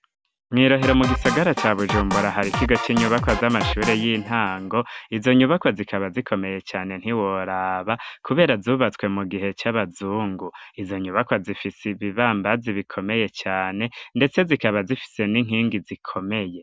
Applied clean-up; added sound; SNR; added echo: none; Drum kit; 4 dB; none.